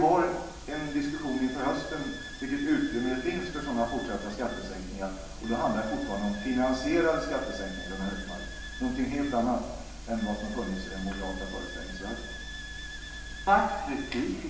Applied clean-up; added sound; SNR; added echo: none; Wind instrument, woodwind instrument; 14 dB; reverberation time 0.9 s.